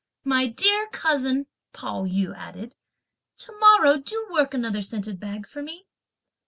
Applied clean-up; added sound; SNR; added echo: none; none; none; none.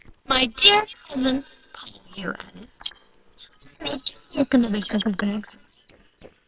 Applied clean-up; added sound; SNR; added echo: neural separator model SepFormer WHAMR!.